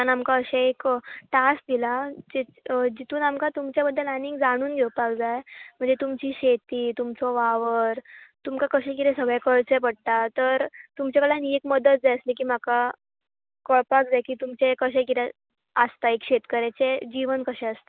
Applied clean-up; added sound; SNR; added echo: none; none; none; none.